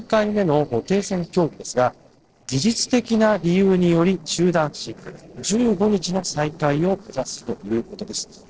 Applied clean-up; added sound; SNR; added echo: neural separator model SepFormer DNS4.